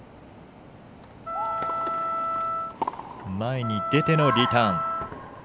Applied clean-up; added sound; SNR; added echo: none; Wind instrument, woodwind instrument; 2 dB; none.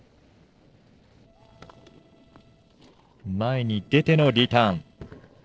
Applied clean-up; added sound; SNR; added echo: neural separator model SepFormer DNS4.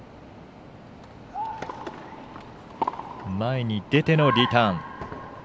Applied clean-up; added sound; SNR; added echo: none; none; none; none.